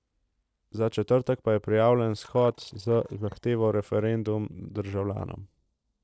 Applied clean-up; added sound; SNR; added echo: neural separator model SepFormer DNS4.